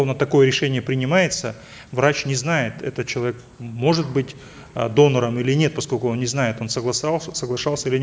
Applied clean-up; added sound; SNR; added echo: none; none; none; none.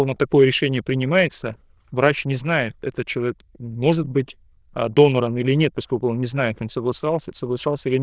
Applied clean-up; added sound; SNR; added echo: neural diffusion model UNIVERSE++.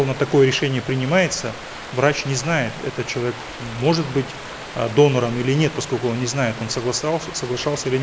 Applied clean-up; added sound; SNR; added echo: none; Stream; 13 dB; none.